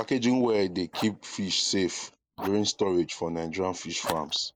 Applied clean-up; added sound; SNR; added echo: neural mask model Resemble Enhance denoiser.